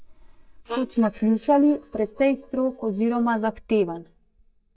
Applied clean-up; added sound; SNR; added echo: neural mask model DeepFilterNet 3.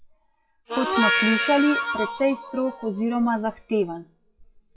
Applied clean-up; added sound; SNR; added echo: classical method WPE with log-MMSE.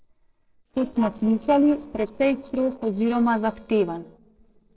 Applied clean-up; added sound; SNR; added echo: neural separator model SepFormer DNS4.